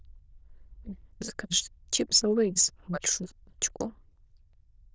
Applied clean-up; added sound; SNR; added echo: neural diffusion model UNIVERSE++.